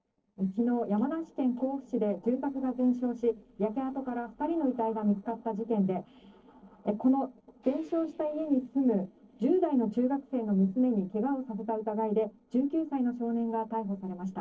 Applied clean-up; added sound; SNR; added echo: neural separator model SepFormer DNS4.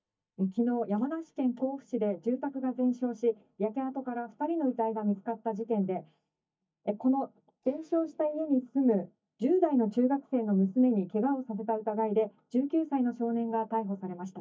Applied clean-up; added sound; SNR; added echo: neural mask model DeepFilterNet 3.